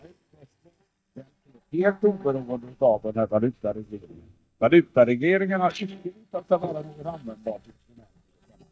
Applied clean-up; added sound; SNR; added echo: neural mask model DeepFilterNet 3.